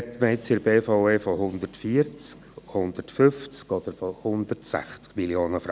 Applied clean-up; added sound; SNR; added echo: none; none; none; none.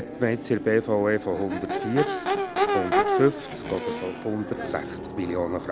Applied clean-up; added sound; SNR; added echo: none; Crowd / Race car, auto racing / Accelerating, revving, vroom; 2 dB; none.